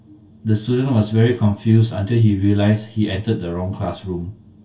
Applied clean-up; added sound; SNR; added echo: none; none; none; reverberation time 0.1 s.